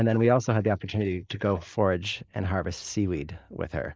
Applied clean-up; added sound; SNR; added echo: neural mask model Resemble Enhance denoiser.